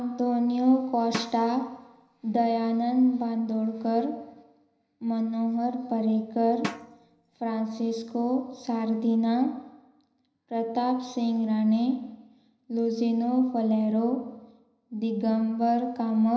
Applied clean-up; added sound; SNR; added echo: none; Drum; 13 dB; reverberation time 0.9 s.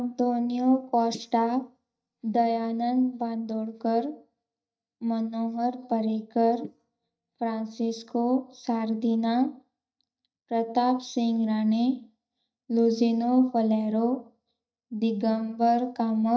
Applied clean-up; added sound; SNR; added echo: neural mask model DeepFilterNet 3.